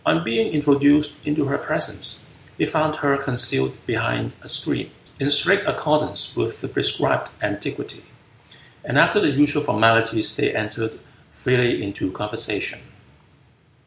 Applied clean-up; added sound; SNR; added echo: none; none; none; none.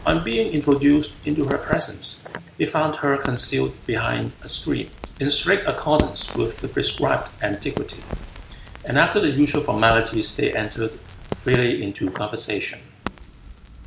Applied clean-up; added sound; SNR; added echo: none; Crackle; 12 dB; none.